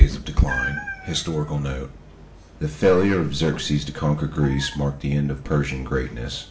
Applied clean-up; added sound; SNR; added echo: none; Meow; 3 dB; reverberation time 0.4 s.